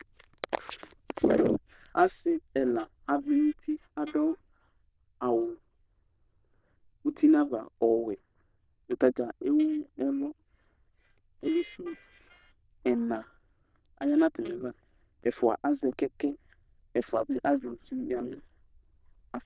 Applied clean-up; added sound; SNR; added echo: neural diffusion model UNIVERSE++.